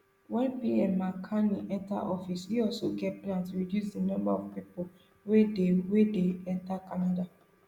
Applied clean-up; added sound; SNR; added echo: none; none; none; none.